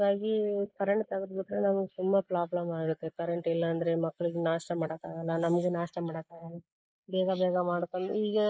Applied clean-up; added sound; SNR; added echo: neural mask model Resemble Enhance denoiser.